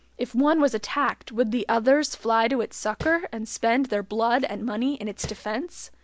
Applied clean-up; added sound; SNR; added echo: none; Tap; 15 dB; none.